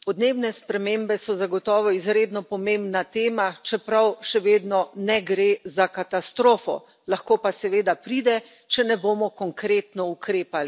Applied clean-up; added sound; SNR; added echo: none; none; none; none.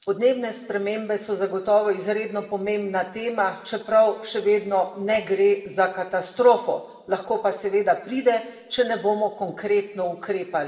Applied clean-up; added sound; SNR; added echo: none; none; none; reverberation time 2.3 s.